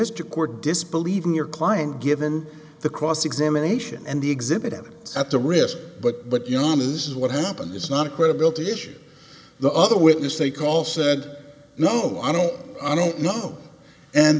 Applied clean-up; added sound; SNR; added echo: none; none; none; none.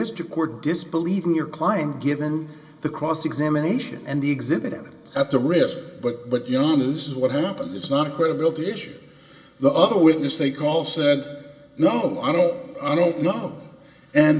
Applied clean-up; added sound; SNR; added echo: none; none; none; reverberation time 0.9 s.